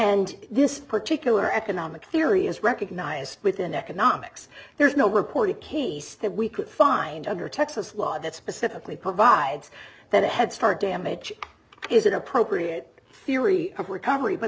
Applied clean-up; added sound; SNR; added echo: none; none; none; none.